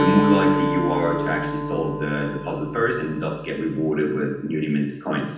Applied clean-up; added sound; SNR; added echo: none; Acoustic guitar; 3 dB; reverberation time 0.9 s.